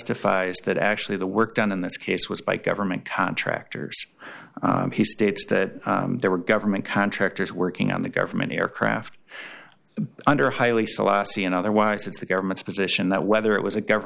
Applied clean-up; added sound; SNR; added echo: none; none; none; none.